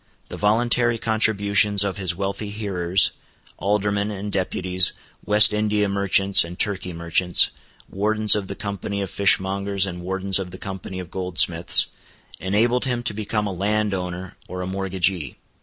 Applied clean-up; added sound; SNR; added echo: none; none; none; none.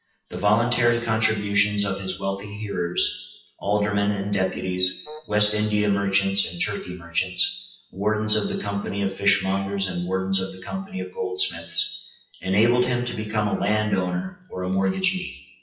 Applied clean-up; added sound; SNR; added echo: classical method WPE with log-MMSE.